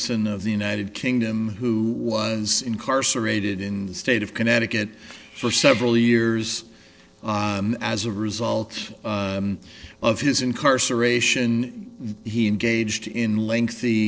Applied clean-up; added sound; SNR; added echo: neural separator model SepFormer DNS4.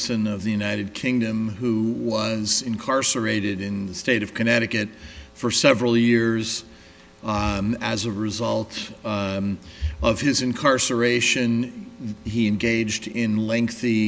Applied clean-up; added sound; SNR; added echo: none; none; none; none.